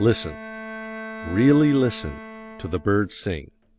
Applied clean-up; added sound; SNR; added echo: none; Bowed string instrument; 14 dB; none.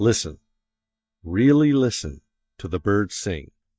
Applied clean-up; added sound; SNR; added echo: neural mask model DeepFilterNet 3.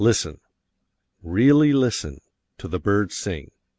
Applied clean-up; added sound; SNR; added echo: none; none; none; none.